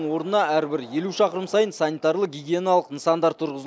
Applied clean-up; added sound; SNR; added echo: none; none; none; none.